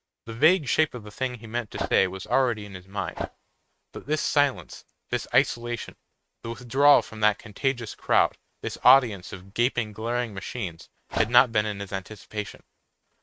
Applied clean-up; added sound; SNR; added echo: neural mask model RNNoise.